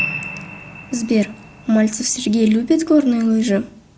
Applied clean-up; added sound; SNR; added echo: none; Piano; 14 dB; none.